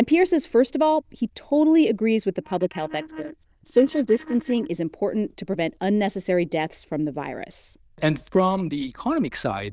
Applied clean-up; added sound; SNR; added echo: neural diffusion model UNIVERSE++.